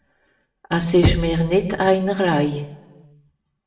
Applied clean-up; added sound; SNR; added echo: none; Knock; 5 dB; reverberation time 0.7 s.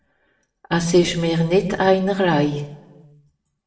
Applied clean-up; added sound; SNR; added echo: neural separator model SepFormer DNS4.